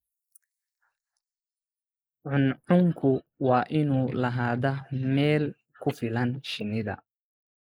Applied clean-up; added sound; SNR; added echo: neural mask model Resemble Enhance denoiser.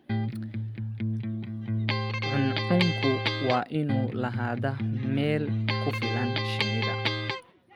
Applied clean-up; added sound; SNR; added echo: none; Electric guitar; -2 dB; none.